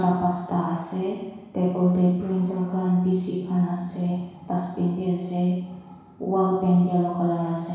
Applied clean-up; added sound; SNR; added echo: none; none; none; reverberation time 1.1 s.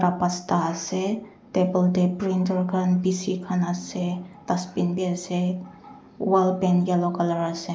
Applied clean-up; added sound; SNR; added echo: none; none; none; none.